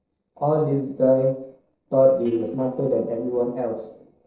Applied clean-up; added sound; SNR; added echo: neural separator model SepFormer DNS4.